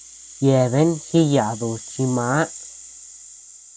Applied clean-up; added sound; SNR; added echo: none; Rattle (instrument); 16 dB; none.